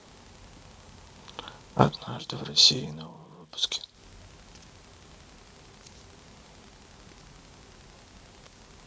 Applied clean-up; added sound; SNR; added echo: none; none; none; none.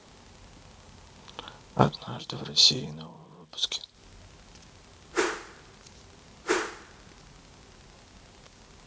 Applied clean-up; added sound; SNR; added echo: none; Whoosh, swoosh, swish; 0 dB; none.